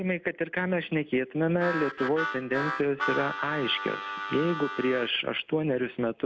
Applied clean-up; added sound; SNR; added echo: none; Harmonica; 6 dB; none.